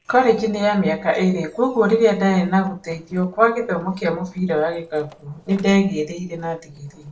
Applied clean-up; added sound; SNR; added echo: neural separator model SepFormer DNS4.